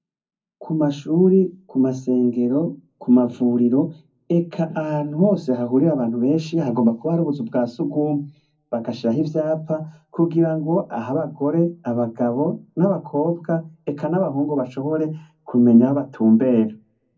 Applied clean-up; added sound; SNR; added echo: none; none; none; reverberation time 0.4 s.